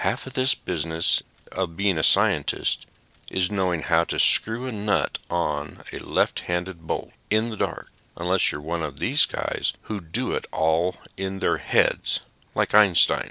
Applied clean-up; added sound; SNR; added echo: none; none; none; none.